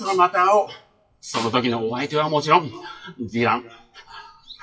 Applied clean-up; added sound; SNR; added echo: classical method WPE with log-MMSE.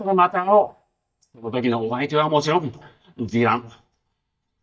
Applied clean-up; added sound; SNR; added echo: neural mask model DeepFilterNet 3.